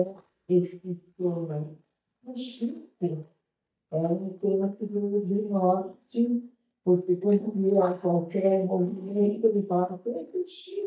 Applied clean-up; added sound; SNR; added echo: neural mask model DeepFilterNet 3.